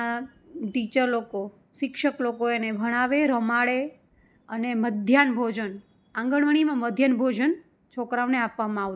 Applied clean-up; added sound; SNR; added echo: none; none; none; none.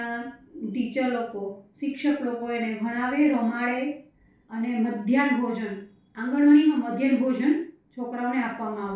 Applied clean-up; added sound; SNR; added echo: none; none; none; reverberation time 0.4 s.